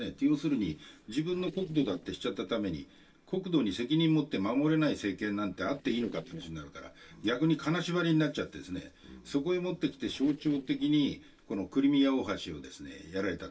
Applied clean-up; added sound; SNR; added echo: neural separator model SepFormer DNS4.